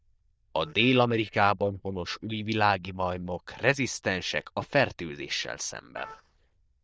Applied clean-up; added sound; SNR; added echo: neural diffusion model UNIVERSE++.